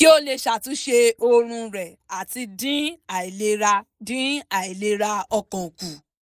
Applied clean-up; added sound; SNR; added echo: neural mask model Resemble Enhance denoiser.